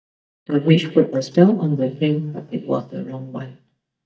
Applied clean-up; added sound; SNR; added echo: neural mask model DeepFilterNet 3.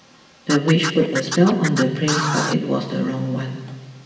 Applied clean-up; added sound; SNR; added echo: none; Scratching (performance technique); 7 dB; reverberation time 1.2 s.